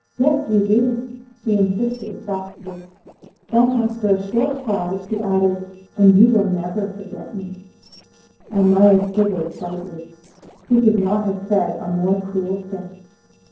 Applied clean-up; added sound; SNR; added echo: neural separator model SepFormer DNS4.